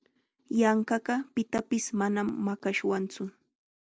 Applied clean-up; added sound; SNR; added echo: none; none; none; none.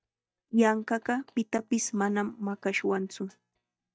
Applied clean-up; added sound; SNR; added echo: neural mask model DeepFilterNet 3.